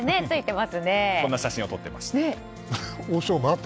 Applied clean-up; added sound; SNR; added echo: none; none; none; none.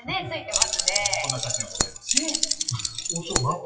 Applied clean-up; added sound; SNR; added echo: classical method WPE with log-MMSE.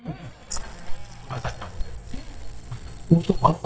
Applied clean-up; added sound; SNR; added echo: neural mask model DeepFilterNet 3.